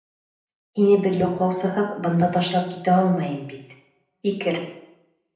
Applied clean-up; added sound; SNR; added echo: none; none; none; reverberation time 0.8 s.